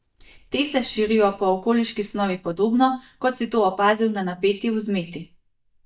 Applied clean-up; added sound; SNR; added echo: neural mask model DeepFilterNet 3.